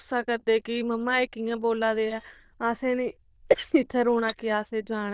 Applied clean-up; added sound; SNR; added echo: neural diffusion model UNIVERSE++.